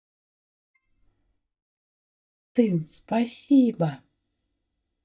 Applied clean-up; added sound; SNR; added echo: neural mask model DeepFilterNet 3.